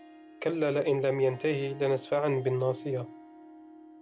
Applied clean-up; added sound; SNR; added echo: none; Harp; 19 dB; none.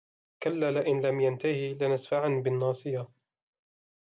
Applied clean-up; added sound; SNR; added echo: none; none; none; none.